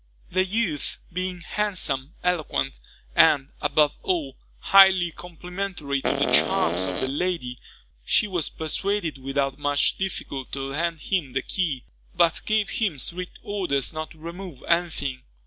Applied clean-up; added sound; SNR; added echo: none; Fart; 0 dB; none.